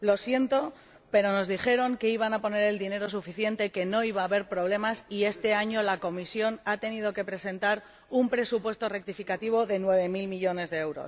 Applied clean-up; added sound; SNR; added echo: none; none; none; none.